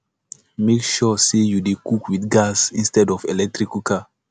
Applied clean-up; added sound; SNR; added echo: none; none; none; none.